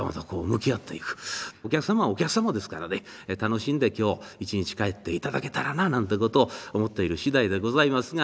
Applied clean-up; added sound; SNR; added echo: none; none; none; none.